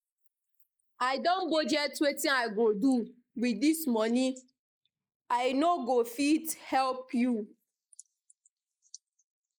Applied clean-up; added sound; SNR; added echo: neural mask model Resemble Enhance denoiser.